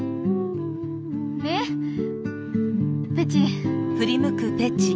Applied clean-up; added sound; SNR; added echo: none; none; none; none.